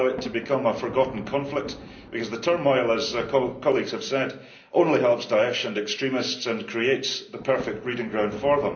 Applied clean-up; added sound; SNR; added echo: none; Thunder; 18 dB; reverberation time 0.5 s.